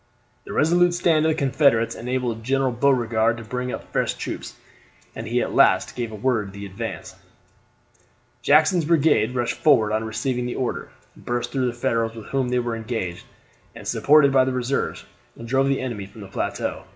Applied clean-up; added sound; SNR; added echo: none; none; none; none.